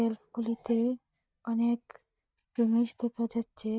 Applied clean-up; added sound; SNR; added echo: neural mask model DeepFilterNet 3.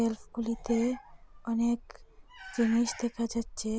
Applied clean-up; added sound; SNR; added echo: none; Cricket; 18 dB; none.